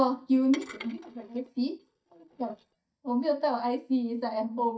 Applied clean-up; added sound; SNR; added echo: neural mask model DeepFilterNet 3.